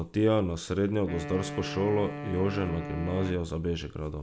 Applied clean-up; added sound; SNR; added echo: none; Wind instrument, woodwind instrument; 10 dB; none.